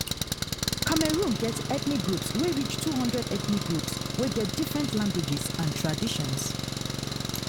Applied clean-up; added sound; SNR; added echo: none; Engine; 1 dB; none.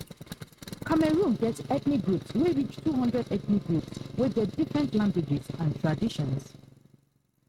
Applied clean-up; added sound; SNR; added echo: neural mask model RNNoise.